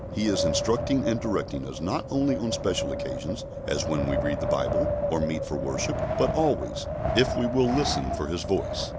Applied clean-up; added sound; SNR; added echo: none; Wind; 1 dB; none.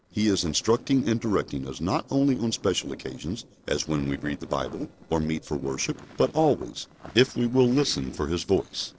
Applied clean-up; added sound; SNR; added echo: neural separator model SepFormer DNS4.